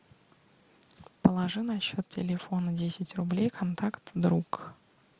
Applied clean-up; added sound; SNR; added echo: none; none; none; none.